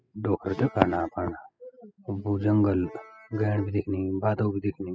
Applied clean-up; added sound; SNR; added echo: classical method spectral subtraction.